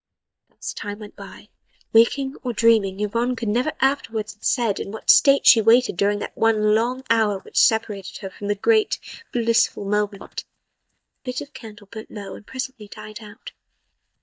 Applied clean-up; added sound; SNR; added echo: neural mask model DeepFilterNet 3.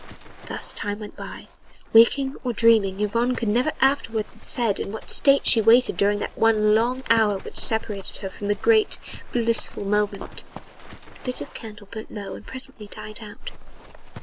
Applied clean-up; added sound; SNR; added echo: none; Livestock, farm animals, working animals; 13 dB; none.